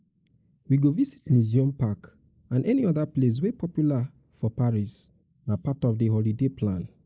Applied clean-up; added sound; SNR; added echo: neural mask model Resemble Enhance denoiser.